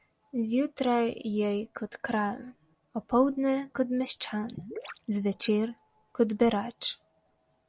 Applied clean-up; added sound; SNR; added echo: none; Gurgling / Liquid; 13 dB; none.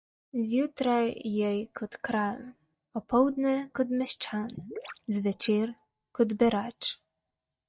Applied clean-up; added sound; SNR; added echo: neural mask model DeepFilterNet 3.